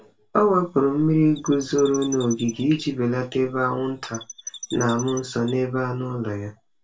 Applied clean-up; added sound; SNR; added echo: none; Chirp, tweet; 16 dB; reverberation time 0.2 s.